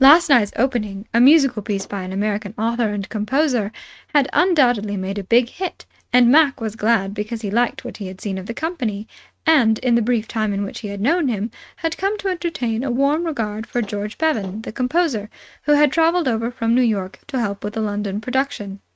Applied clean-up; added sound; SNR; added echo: neural mask model RNNoise.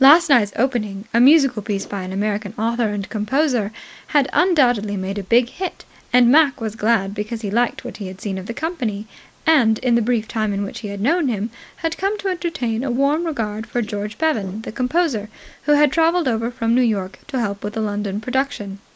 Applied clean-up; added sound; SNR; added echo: neural mask model Resemble Enhance denoiser.